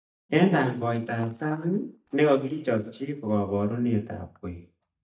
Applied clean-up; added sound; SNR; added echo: neural mask model DeepFilterNet 3.